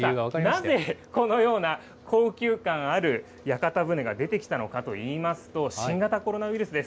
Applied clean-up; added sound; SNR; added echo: none; none; none; none.